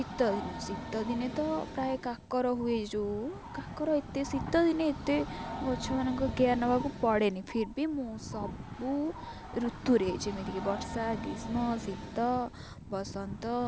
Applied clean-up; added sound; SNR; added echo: none; Train; 11 dB; none.